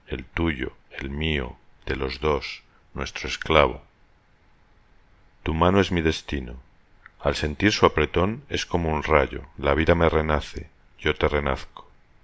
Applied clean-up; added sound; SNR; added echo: none; none; none; none.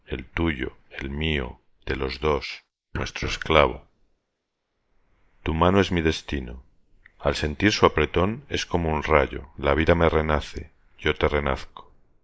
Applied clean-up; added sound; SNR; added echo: neural mask model Resemble Enhance denoiser.